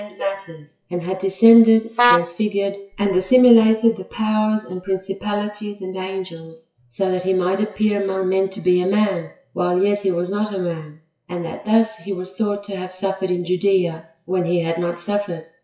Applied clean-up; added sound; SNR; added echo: classical method WPE with log-MMSE.